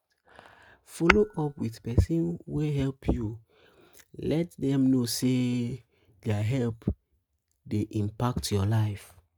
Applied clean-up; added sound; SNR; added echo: neural mask model RNNoise.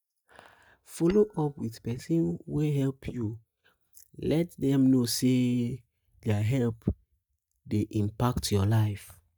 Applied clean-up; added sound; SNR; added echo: neural mask model DeepFilterNet 3.